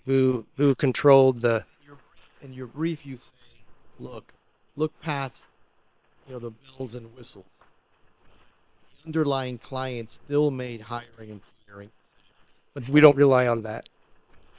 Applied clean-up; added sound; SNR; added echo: neural separator model SepFormer WHAM!.